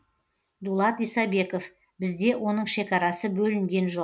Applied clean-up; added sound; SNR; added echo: none; none; none; none.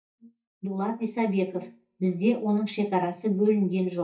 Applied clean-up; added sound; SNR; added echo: neural mask model DeepFilterNet 3.